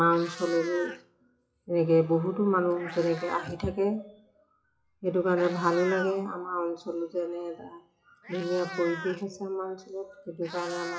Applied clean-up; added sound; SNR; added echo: classical method WPE with log-MMSE.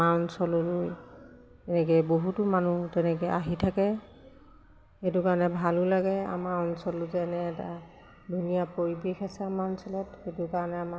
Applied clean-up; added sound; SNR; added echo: none; none; none; none.